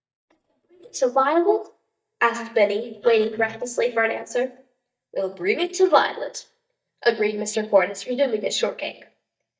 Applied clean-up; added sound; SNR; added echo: neural mask model DeepFilterNet 3.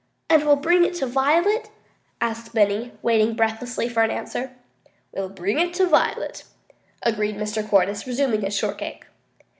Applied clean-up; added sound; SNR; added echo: none; none; none; none.